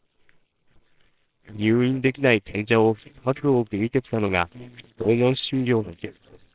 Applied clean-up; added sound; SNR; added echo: neural separator model SepFormer WHAMR!.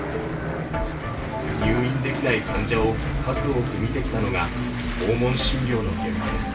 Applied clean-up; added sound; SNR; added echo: none; Aircraft; 3 dB; reverberation time 0.2 s.